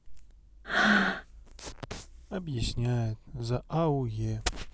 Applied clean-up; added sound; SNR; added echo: none; Breathing; -3 dB; none.